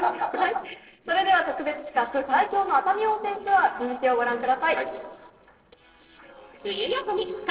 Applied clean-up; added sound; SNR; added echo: neural separator model SepFormer DNS4.